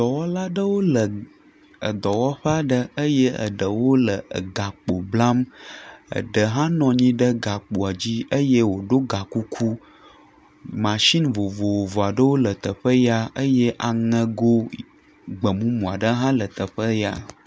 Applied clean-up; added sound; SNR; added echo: none; none; none; none.